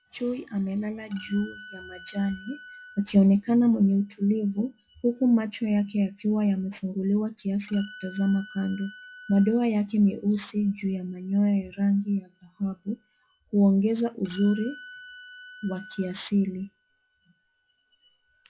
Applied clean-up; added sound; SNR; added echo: classical method log-MMSE.